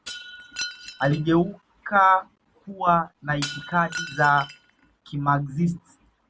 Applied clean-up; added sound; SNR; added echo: none; Shatter; 15 dB; none.